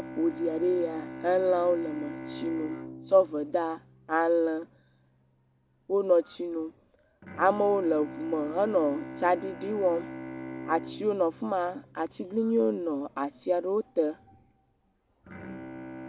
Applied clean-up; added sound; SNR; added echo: none; Bowed string instrument; 14 dB; none.